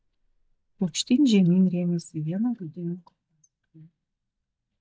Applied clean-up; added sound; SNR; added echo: neural mask model DeepFilterNet 3.